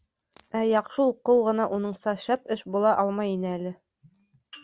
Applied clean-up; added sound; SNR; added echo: none; none; none; none.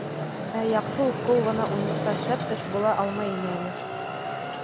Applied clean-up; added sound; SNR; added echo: none; Traffic noise, roadway noise; 3 dB; none.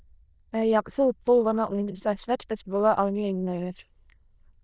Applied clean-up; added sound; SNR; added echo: neural diffusion model UNIVERSE++.